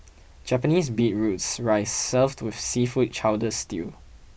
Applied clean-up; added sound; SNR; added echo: none; none; none; none.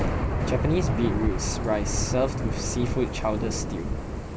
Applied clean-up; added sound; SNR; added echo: none; Thunder / Rain; -1 dB; none.